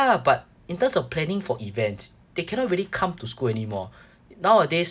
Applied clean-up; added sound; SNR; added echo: none; none; none; none.